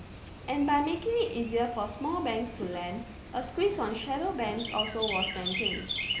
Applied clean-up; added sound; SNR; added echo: none; Chirp, tweet; 6 dB; none.